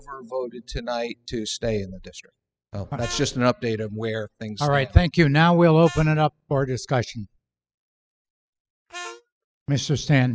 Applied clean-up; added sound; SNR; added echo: classical method spectral subtraction.